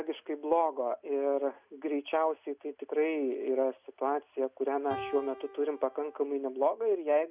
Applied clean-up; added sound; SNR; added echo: none; Piano; 11 dB; none.